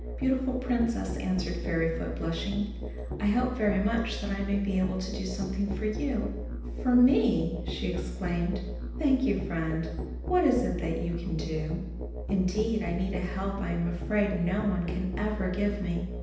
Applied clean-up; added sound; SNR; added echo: none; Musical instrument; 5 dB; reverberation time 0.9 s.